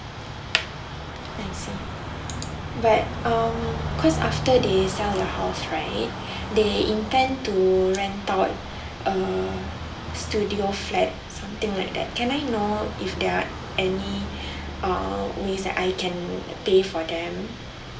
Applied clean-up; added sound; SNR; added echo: none; Car passing by; 8 dB; reverberation time 0.2 s.